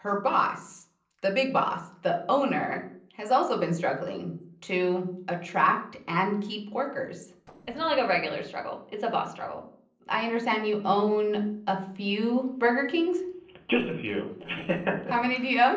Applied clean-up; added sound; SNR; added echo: neural separator model SepFormer DNS4.